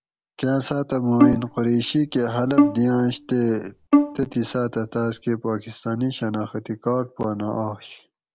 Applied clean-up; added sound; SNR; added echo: none; Bowed string instrument; 0 dB; none.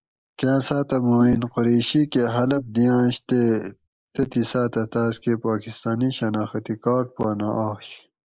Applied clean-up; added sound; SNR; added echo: neural mask model Resemble Enhance denoiser.